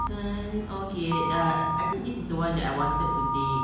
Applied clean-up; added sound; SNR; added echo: none; Telephone; 1 dB; reverberation time 1.0 s.